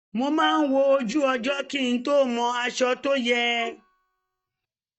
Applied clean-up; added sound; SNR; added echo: neural mask model DeepFilterNet 3.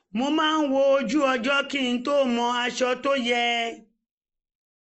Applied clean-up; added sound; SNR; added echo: neural mask model Resemble Enhance denoiser.